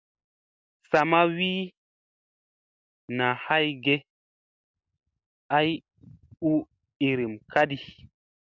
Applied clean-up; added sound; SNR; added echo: none; none; none; none.